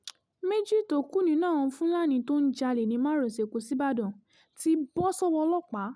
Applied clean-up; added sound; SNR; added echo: none; none; none; none.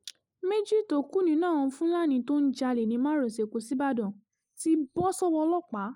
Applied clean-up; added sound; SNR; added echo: neural mask model Resemble Enhance denoiser.